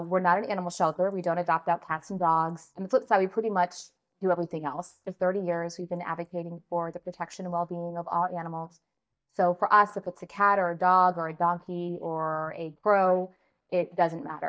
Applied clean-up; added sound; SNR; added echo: neural mask model DeepFilterNet 3.